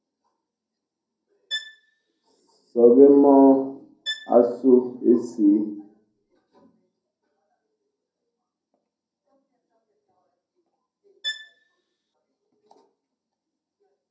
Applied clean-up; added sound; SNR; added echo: none; Bowed string instrument; 13 dB; reverberation time 0.5 s.